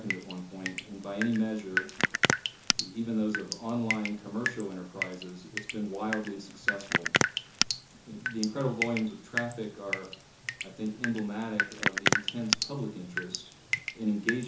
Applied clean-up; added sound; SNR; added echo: none; Drip; -1 dB; reverberation time 0.7 s.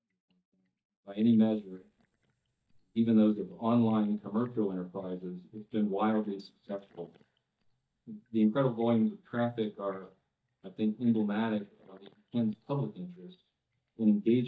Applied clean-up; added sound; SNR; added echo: neural mask model DeepFilterNet 3.